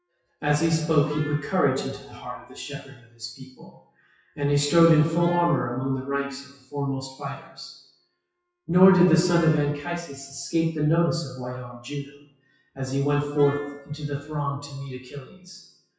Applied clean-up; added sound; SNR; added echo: classical method WPE with log-MMSE.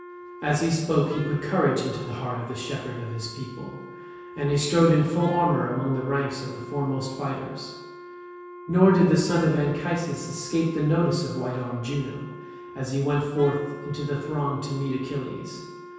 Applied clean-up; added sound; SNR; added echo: none; Wind instrument, woodwind instrument; 16 dB; reverberation time 1.2 s.